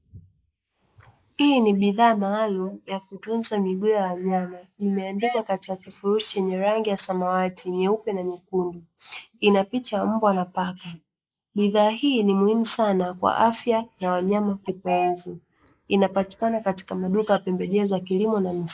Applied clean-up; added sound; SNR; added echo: neural mask model Resemble Enhance denoiser.